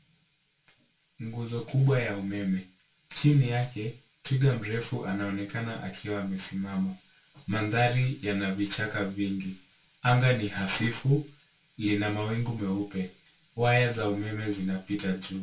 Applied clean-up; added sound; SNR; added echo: none; none; none; reverberation time 0.2 s.